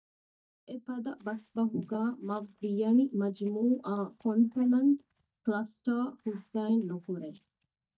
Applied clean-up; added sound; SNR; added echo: neural mask model DeepFilterNet 3.